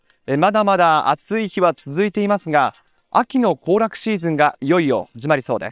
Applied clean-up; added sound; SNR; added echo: neural separator model SepFormer WHAM!.